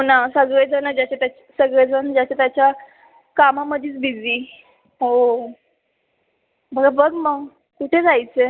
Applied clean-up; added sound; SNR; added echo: none; none; none; none.